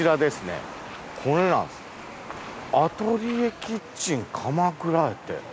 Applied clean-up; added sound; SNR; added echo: none; Tools; 20 dB; none.